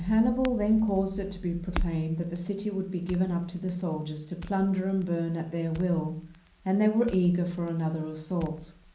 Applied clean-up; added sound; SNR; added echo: none; Crackle; 13 dB; reverberation time 0.6 s.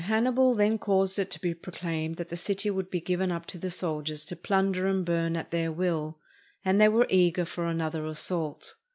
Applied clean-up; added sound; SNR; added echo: none; none; none; none.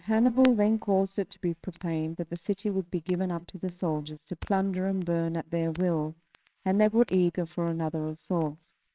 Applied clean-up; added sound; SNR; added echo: neural separator model SepFormer WHAMR!.